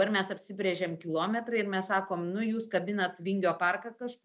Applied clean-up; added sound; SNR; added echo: none; none; none; none.